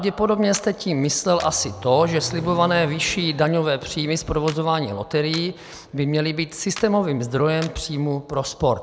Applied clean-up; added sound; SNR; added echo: none; Clapping + Accelerating, revving, vroom; 18 dB; none.